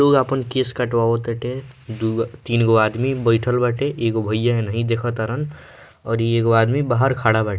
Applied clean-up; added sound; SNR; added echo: none; none; none; none.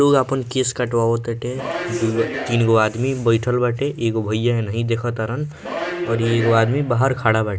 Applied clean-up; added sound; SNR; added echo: none; Subway, metro, underground; 9 dB; none.